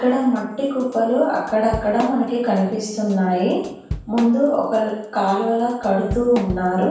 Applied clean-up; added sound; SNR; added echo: none; Drum / Drum kit; 15 dB; reverberation time 0.7 s.